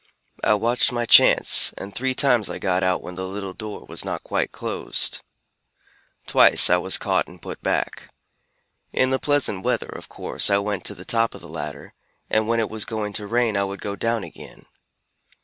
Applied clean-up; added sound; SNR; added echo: none; none; none; none.